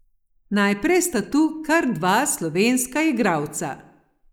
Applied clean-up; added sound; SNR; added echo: neural mask model Resemble Enhance denoiser.